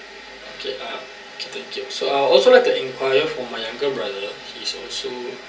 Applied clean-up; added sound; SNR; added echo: none; none; none; reverberation time 0.3 s.